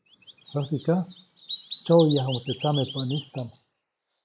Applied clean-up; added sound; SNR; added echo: neural mask model Resemble Enhance denoiser.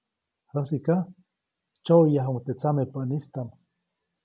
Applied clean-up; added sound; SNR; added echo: none; none; none; none.